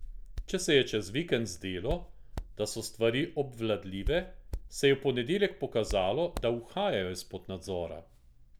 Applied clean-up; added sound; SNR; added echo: none; Hands; 11 dB; none.